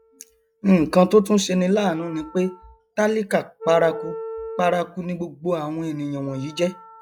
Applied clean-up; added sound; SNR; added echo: classical method log-MMSE.